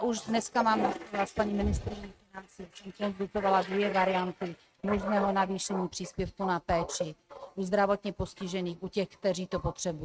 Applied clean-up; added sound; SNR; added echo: neural mask model RNNoise.